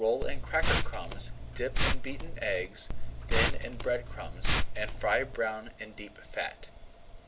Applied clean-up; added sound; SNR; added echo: none; Liquid; -5 dB; none.